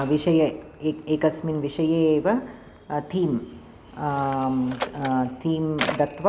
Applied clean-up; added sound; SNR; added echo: none; Mechanisms; 12 dB; none.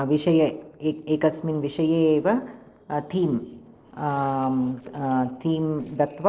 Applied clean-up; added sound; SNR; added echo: neural separator model SepFormer DNS4.